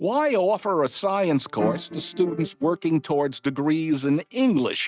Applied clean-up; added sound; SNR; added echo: neural mask model RNNoise.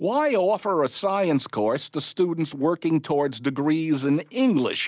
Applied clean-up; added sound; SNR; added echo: none; none; none; none.